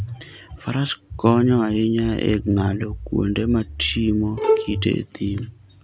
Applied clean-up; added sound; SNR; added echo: none; Bowed string instrument; 2 dB; none.